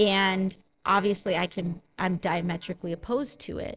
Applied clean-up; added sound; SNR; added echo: neural separator model SepFormer DNS4.